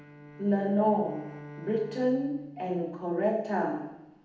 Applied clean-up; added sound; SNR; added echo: none; Bowed string instrument; 18 dB; reverberation time 0.8 s.